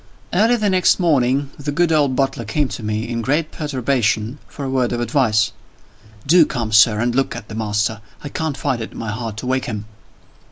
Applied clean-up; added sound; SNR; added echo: none; none; none; none.